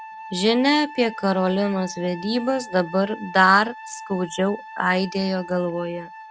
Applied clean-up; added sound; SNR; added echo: none; Wind instrument, woodwind instrument; 16 dB; none.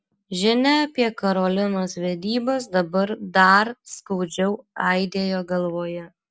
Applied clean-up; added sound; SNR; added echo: none; none; none; none.